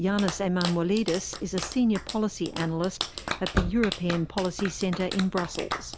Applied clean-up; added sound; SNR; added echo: none; Knock + Clapping; 7 dB; none.